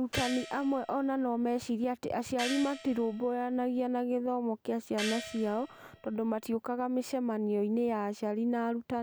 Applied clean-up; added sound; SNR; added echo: none; Gong; 12 dB; none.